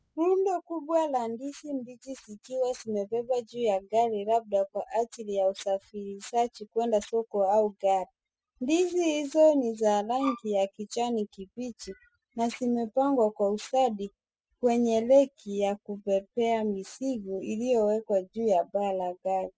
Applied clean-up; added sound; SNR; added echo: classical method spectral subtraction.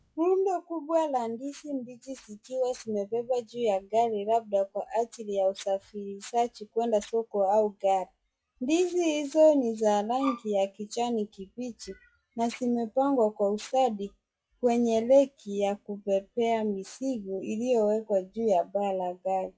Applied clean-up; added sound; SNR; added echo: classical method log-MMSE.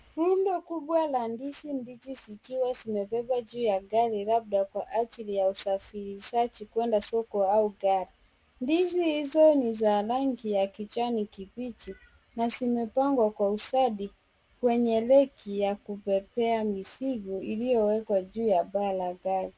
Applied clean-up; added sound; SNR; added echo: none; none; none; none.